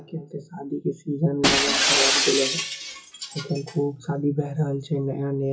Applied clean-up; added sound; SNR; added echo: classical method WPE with log-MMSE.